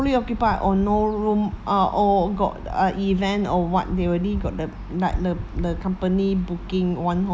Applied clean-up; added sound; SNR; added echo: none; none; none; none.